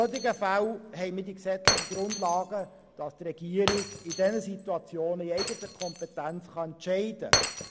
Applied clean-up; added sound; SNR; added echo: none; Shatter; -2 dB; none.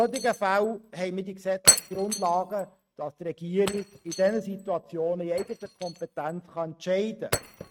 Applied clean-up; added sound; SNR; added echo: neural mask model RNNoise.